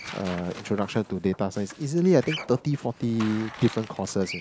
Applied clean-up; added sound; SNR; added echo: none; Tearing + Bird vocalization, bird call, bird song; 15 dB; none.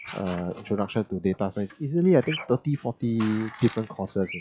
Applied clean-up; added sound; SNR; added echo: classical method log-MMSE.